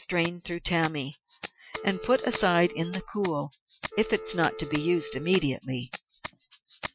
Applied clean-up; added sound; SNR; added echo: classical method Wiener filter.